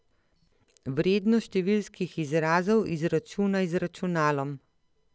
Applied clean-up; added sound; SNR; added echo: none; none; none; none.